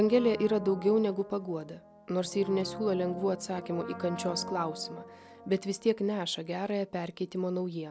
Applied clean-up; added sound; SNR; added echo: none; Brass instrument; 13 dB; none.